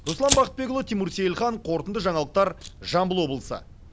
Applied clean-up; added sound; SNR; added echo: none; Fire; 10 dB; none.